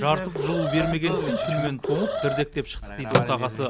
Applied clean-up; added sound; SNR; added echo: none; Telephone + Alarm; 1 dB; none.